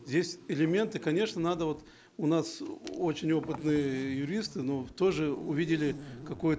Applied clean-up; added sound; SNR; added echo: none; Zipper (clothing); 18 dB; none.